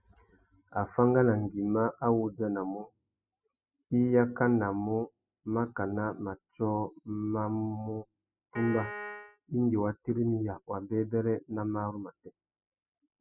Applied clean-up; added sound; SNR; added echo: classical method spectral subtraction.